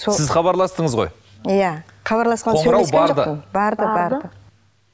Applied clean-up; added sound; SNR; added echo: none; none; none; none.